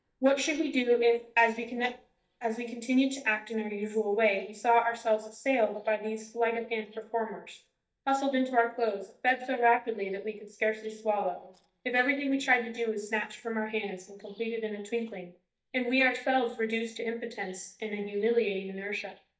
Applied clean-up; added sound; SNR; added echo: neural mask model DeepFilterNet 3.